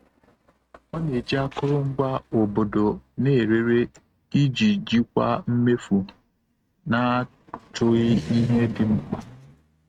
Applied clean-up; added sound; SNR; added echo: neural mask model RNNoise.